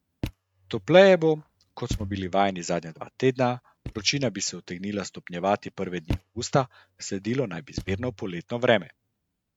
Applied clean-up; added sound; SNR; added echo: neural mask model RNNoise.